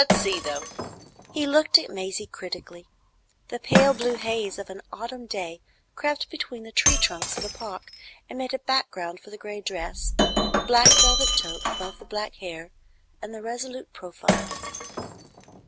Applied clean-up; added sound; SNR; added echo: none; Shatter; -1 dB; none.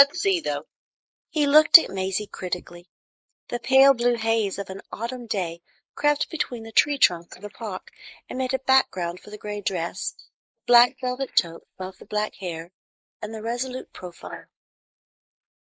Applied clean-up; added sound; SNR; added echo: neural mask model Resemble Enhance denoiser.